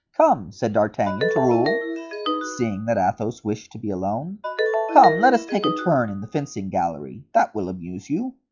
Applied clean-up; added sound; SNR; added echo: classical method log-MMSE.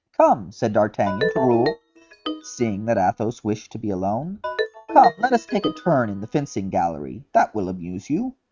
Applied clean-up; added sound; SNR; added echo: neural mask model RNNoise.